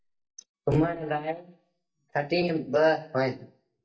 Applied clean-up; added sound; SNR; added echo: neural mask model DeepFilterNet 3.